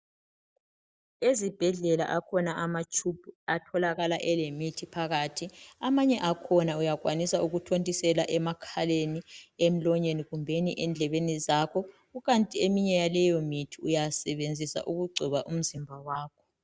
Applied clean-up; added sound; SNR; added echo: none; none; none; none.